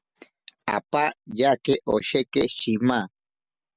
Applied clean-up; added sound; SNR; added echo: none; none; none; none.